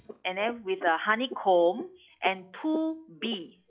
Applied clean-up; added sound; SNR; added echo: classical method log-MMSE.